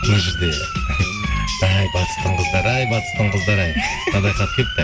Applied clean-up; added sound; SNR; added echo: none; Siren; 7 dB; reverberation time 2.3 s.